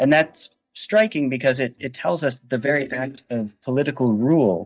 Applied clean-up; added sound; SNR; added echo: neural mask model DeepFilterNet 3.